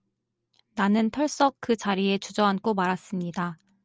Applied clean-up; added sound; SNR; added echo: none; none; none; none.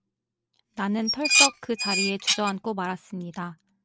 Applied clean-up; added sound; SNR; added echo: none; Dishes, pots, and pans; -5 dB; none.